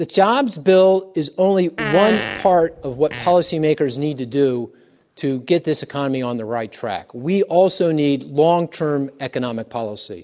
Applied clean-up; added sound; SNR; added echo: none; Fart; 9 dB; none.